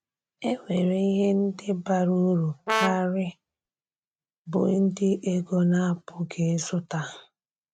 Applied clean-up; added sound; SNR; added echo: neural mask model RNNoise.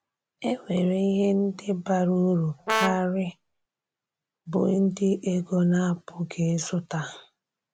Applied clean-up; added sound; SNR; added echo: none; Brass instrument; 4 dB; none.